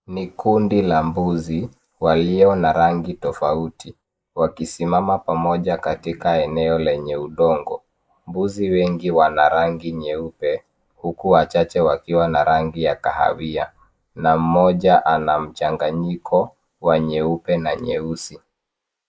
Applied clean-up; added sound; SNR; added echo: neural mask model Resemble Enhance denoiser.